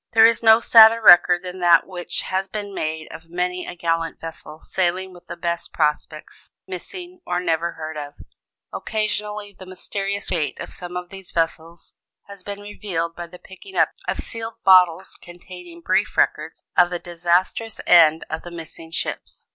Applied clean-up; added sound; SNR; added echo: none; none; none; none.